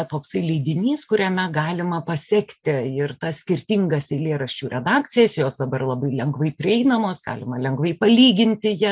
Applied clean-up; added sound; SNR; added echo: none; none; none; none.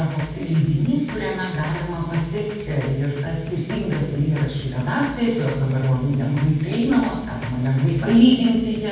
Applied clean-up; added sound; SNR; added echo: none; Drum kit; 16 dB; reverberation time 1.2 s.